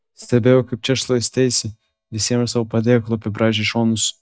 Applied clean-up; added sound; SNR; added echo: neural mask model DeepFilterNet 3.